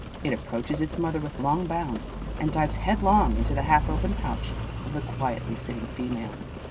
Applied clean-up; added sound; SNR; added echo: none; Rain; 3 dB; none.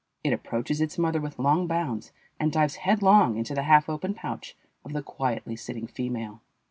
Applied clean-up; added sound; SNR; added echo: none; none; none; none.